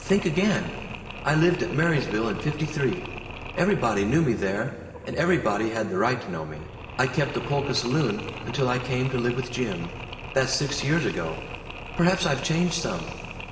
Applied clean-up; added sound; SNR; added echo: none; Mechanisms; 12 dB; reverberation time 2.8 s.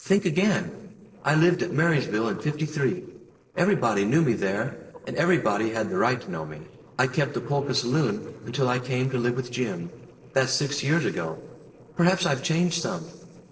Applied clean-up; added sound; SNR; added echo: neural separator model SepFormer DNS4.